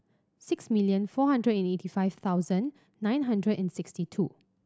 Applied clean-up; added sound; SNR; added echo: none; none; none; none.